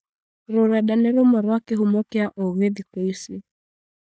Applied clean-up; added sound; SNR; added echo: neural mask model DeepFilterNet 3.